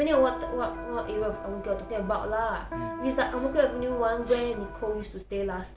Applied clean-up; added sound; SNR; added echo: none; Electric guitar; 10 dB; none.